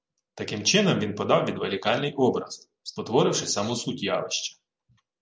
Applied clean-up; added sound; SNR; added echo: none; none; none; none.